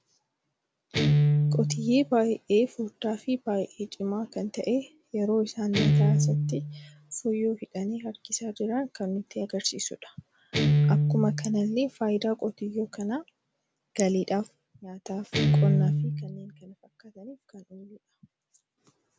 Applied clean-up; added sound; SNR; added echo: none; Guitar; -1 dB; none.